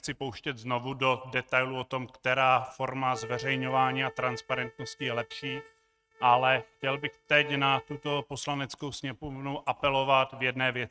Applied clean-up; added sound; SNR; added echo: neural mask model RNNoise.